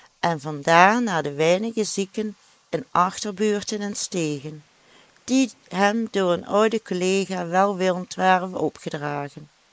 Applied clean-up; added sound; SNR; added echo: neural mask model Resemble Enhance denoiser.